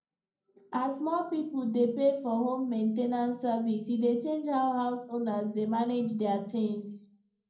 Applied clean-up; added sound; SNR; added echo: none; none; none; reverberation time 0.5 s.